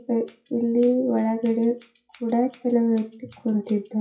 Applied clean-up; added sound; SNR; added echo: classical method WPE with log-MMSE.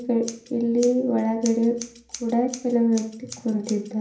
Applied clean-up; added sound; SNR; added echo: none; Scissors; 18 dB; reverberation time 0.6 s.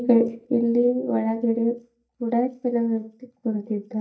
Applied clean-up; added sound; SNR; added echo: neural mask model DeepFilterNet 3.